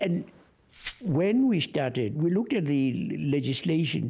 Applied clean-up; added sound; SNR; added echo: none; Glass; 18 dB; none.